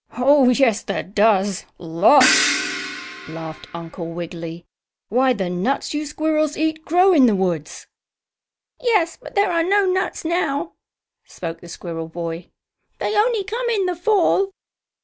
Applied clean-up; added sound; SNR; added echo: none; Crash cymbal; 3 dB; none.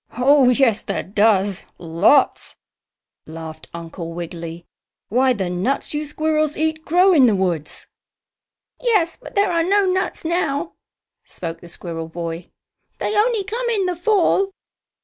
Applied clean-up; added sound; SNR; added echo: none; none; none; none.